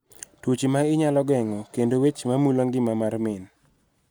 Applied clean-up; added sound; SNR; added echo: none; none; none; none.